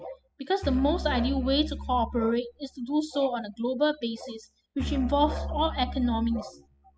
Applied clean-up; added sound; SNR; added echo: classical method spectral subtraction.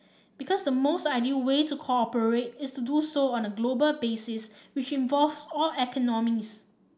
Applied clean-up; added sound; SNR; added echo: none; none; none; none.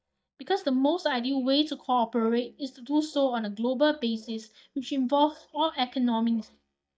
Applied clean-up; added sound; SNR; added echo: neural mask model DeepFilterNet 3.